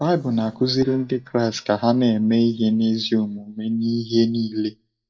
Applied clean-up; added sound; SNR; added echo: neural mask model DeepFilterNet 3.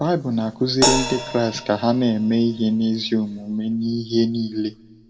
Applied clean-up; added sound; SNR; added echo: none; Crash cymbal; 9 dB; reverberation time 0.6 s.